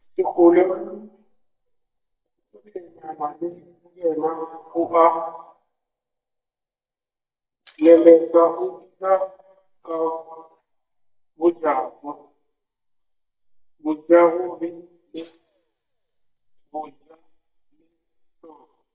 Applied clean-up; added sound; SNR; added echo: neural mask model DeepFilterNet 3.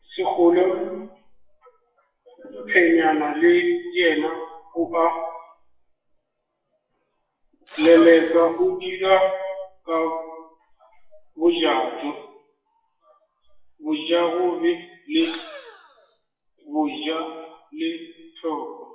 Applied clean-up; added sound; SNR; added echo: classical method WPE with log-MMSE.